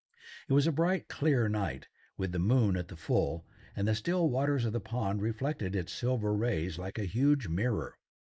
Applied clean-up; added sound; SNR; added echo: neural mask model Resemble Enhance denoiser.